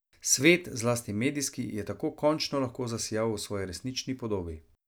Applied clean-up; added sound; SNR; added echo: none; none; none; none.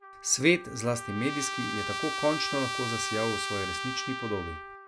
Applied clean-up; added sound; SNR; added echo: none; Trumpet; 4 dB; none.